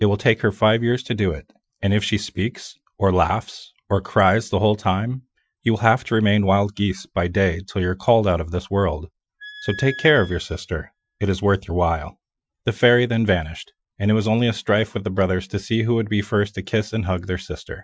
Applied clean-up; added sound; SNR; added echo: classical method Wiener filter.